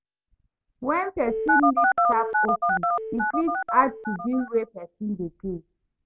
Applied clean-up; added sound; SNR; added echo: none; Telephone; -4 dB; none.